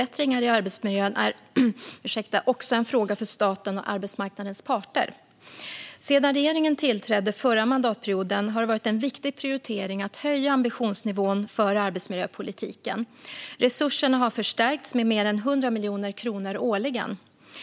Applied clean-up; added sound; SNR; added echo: none; none; none; none.